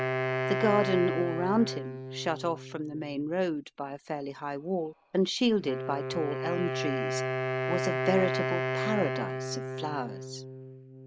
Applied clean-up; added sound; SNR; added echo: none; Wind instrument, woodwind instrument; 2 dB; none.